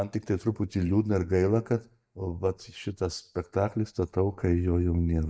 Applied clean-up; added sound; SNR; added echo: neural mask model DeepFilterNet 3.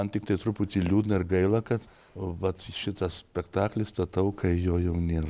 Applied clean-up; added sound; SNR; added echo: none; none; none; none.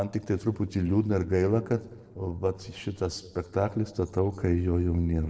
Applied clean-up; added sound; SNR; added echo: neural separator model SepFormer DNS4.